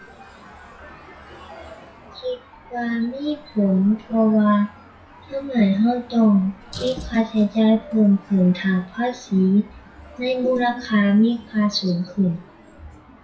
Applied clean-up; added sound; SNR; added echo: classical method WPE with log-MMSE.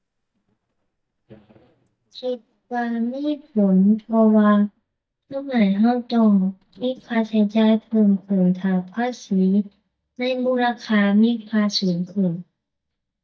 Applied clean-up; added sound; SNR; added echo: neural mask model DeepFilterNet 3.